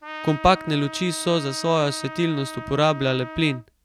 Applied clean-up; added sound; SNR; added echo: none; Trumpet; 13 dB; none.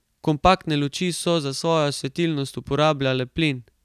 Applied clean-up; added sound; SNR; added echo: none; none; none; none.